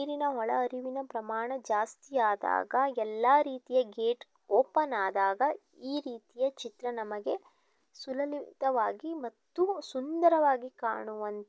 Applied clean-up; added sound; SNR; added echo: none; none; none; none.